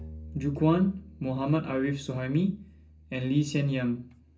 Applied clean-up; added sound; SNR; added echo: none; Bowed string instrument; 19 dB; reverberation time 0.3 s.